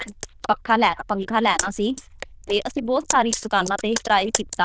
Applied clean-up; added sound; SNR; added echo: neural diffusion model UNIVERSE++.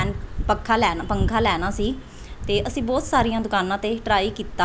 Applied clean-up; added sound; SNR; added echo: none; none; none; none.